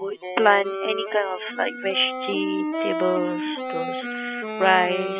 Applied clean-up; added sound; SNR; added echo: classical method spectral subtraction.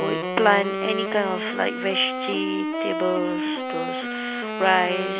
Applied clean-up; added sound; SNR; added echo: none; Wind instrument, woodwind instrument; 3 dB; none.